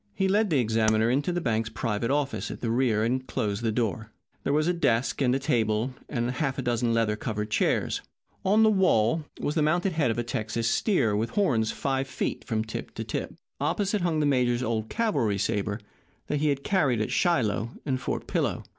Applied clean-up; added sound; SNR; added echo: none; Tap; 10 dB; none.